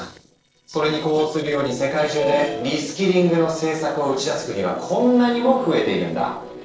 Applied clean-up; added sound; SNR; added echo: neural separator model SepFormer DNS4.